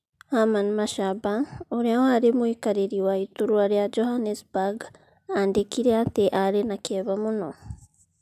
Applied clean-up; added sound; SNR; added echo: none; none; none; none.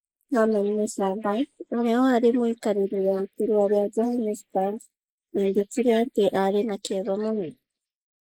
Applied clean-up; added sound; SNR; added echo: neural mask model Resemble Enhance denoiser.